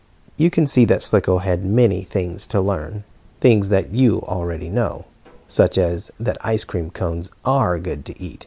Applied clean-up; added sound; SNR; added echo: none; none; none; none.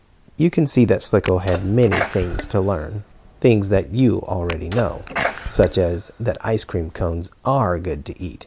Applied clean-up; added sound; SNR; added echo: none; Sneeze; 10 dB; none.